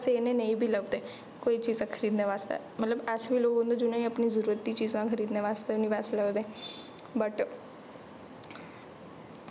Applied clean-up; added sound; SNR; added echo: none; none; none; none.